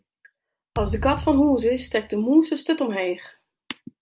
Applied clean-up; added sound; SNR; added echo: none; Thump, thud; 11 dB; none.